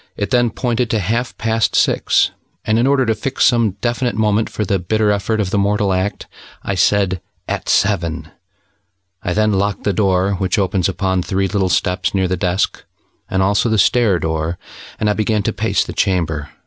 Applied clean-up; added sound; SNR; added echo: none; none; none; none.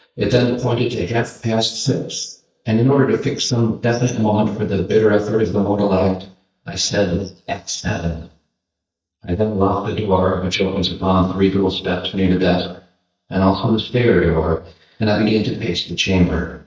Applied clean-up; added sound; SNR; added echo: neural mask model DeepFilterNet 3.